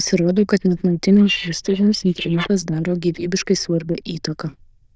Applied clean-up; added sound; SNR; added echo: neural diffusion model UNIVERSE++.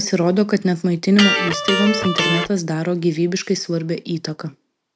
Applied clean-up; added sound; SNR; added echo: none; Electric guitar; 3 dB; none.